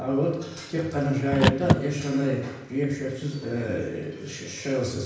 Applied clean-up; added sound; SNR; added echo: none; Car; 1 dB; reverberation time 0.9 s.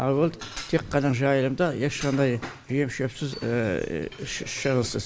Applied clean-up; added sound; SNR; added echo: none; none; none; none.